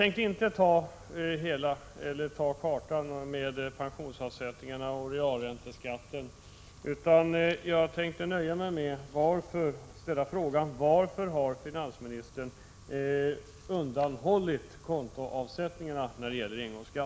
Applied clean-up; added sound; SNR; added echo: none; none; none; none.